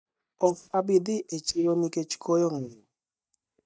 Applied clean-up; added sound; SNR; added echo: neural mask model DeepFilterNet 3.